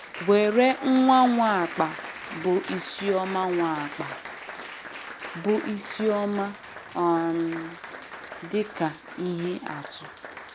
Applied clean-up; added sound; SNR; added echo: none; Applause; 13 dB; none.